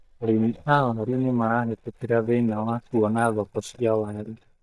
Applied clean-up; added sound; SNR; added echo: neural mask model DeepFilterNet 3.